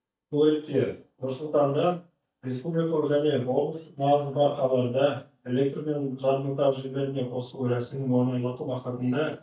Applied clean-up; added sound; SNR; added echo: neural mask model DeepFilterNet 3.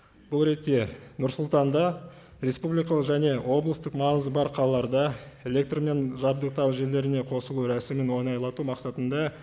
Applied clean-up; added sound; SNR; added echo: none; none; none; none.